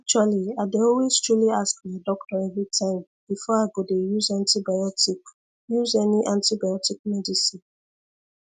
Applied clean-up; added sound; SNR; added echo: none; none; none; none.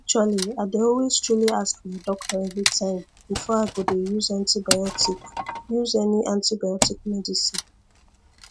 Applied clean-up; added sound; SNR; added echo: none; Wood; 8 dB; none.